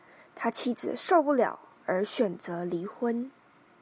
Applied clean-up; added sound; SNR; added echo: none; none; none; none.